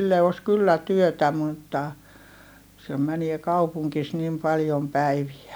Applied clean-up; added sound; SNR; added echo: none; none; none; none.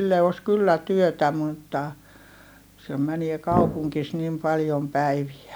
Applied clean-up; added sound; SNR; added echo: none; Brass instrument; 3 dB; none.